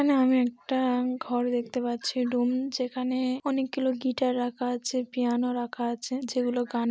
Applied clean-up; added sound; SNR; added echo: none; none; none; none.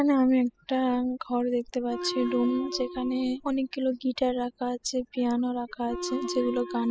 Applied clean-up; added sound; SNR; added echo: classical method spectral subtraction.